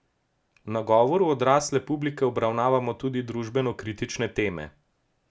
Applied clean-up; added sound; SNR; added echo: none; none; none; none.